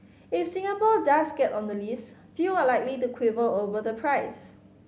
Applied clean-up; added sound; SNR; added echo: none; none; none; none.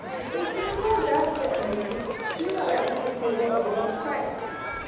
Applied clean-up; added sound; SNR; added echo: none; Crowd; 4 dB; reverberation time 1.1 s.